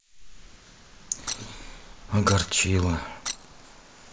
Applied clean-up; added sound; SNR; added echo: neural mask model Resemble Enhance denoiser.